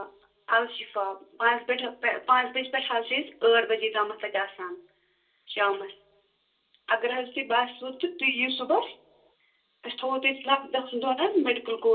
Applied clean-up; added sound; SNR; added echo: none; none; none; reverberation time 0.2 s.